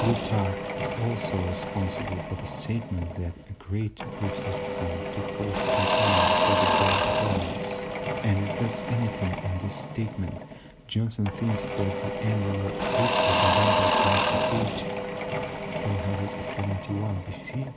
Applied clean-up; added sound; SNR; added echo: none; Engine / Drill / Mechanisms; -2 dB; none.